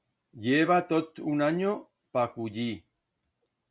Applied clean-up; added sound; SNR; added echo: none; none; none; none.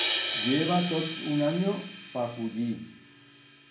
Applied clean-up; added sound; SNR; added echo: none; Crash cymbal; 5 dB; reverberation time 0.6 s.